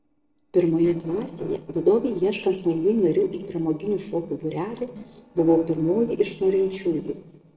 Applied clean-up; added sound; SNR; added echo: neural separator model SepFormer DNS4.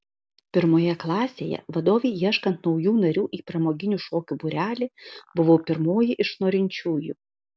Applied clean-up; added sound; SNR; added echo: none; none; none; none.